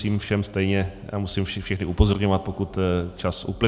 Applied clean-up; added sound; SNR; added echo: none; none; none; none.